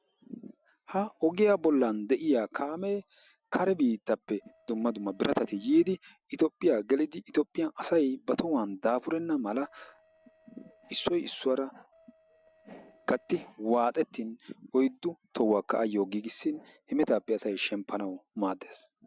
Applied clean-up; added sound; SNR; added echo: neural separator model SepFormer DNS4.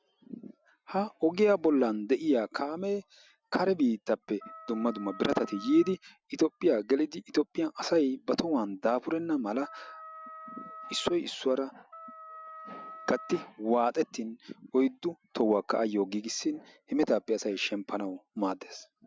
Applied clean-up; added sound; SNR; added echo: none; Wind instrument, woodwind instrument; 16 dB; none.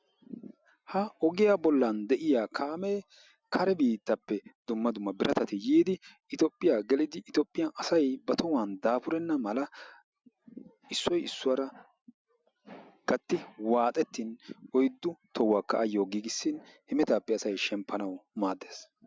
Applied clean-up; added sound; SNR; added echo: none; none; none; none.